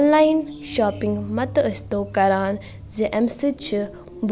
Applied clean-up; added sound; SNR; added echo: none; none; none; none.